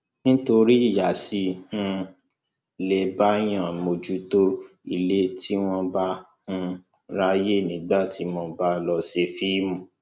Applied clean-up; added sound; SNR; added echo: none; none; none; none.